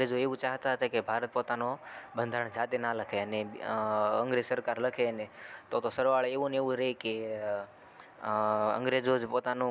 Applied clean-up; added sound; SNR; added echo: none; none; none; none.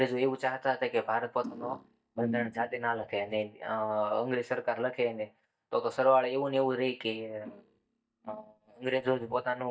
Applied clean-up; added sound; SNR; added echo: neural mask model DeepFilterNet 3.